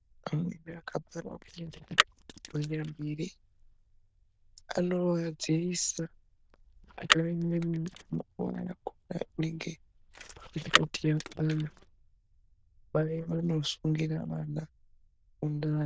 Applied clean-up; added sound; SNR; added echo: neural diffusion model UNIVERSE++.